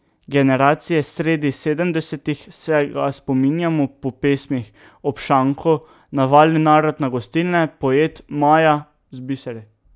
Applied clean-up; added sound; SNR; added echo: none; none; none; none.